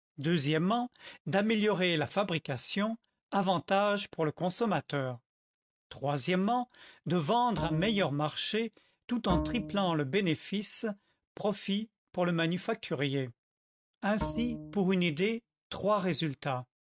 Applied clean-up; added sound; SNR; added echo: neural mask model RNNoise.